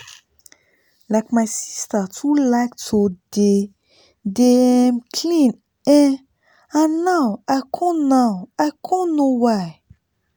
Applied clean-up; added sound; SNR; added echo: none; none; none; none.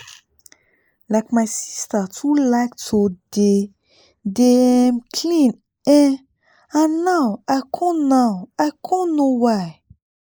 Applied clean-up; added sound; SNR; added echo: neural mask model Resemble Enhance denoiser.